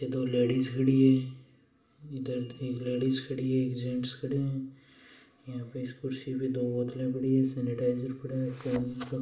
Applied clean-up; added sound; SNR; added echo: none; Thump, thud; 19 dB; reverberation time 0.4 s.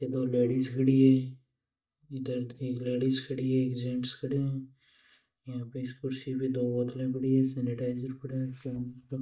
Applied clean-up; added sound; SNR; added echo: neural mask model DeepFilterNet 3.